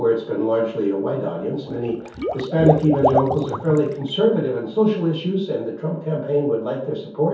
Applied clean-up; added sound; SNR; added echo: none; Water / Liquid; 5 dB; reverberation time 0.6 s.